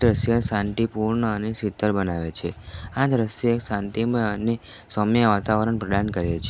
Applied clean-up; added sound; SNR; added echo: none; none; none; none.